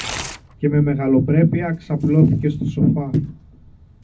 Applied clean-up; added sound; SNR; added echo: none; Tearing; 18 dB; reverberation time 0.4 s.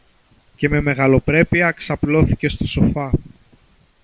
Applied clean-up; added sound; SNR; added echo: none; none; none; none.